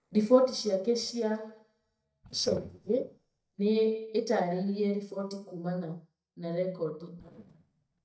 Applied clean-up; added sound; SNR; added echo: neural mask model DeepFilterNet 3.